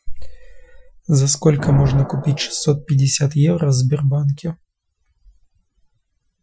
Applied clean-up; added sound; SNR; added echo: classical method Wiener filter.